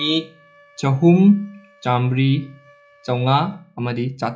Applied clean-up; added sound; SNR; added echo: classical method log-MMSE.